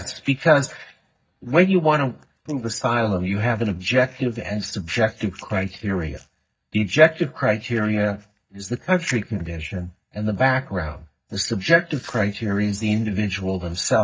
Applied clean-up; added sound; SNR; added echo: neural mask model DeepFilterNet 3.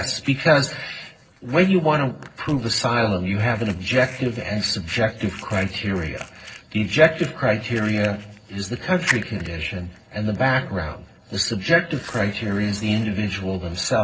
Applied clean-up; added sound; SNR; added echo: neural separator model SepFormer DNS4.